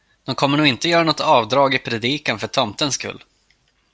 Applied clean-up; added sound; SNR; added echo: none; none; none; none.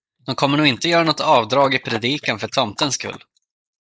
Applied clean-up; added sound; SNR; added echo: neural mask model Resemble Enhance denoiser.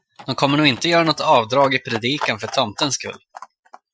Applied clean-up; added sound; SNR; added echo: classical method Wiener filter.